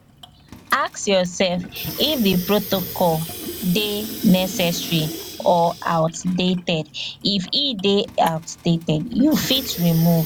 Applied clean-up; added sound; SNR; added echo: none; Sink (filling or washing) / Water tap, faucet; 13 dB; none.